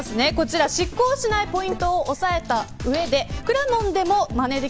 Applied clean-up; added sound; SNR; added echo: none; Walk, footsteps; 16 dB; none.